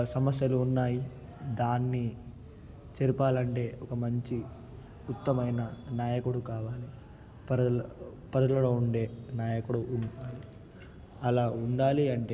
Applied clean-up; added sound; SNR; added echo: none; none; none; none.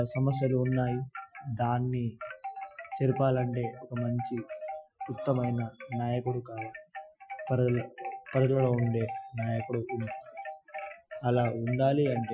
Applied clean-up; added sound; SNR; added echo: classical method Wiener filter.